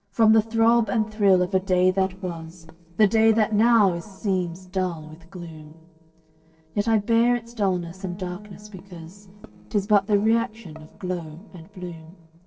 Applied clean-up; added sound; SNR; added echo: neural separator model SepFormer DNS4.